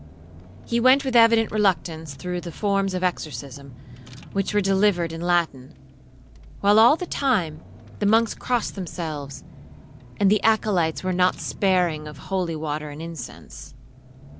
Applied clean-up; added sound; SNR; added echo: none; Engine / Car; 17 dB; none.